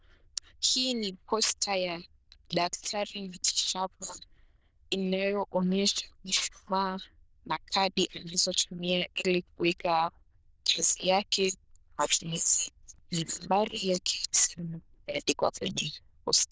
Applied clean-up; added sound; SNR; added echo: neural diffusion model UNIVERSE++.